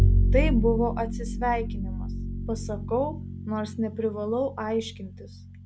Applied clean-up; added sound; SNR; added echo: none; Bowed string instrument; -2 dB; none.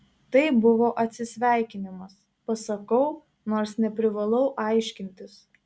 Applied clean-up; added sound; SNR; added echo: none; none; none; none.